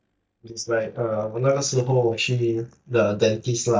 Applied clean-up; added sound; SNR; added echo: neural mask model DeepFilterNet 3.